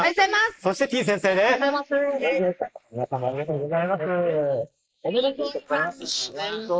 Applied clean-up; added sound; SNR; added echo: neural mask model Resemble Enhance denoiser.